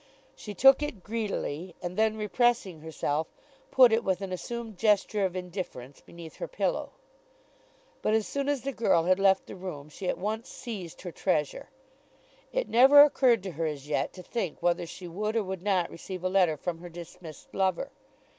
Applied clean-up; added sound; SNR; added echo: none; none; none; none.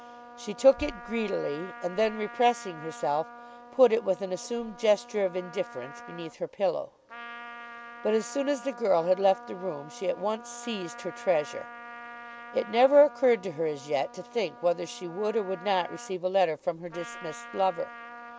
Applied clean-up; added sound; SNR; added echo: none; Trumpet; 16 dB; none.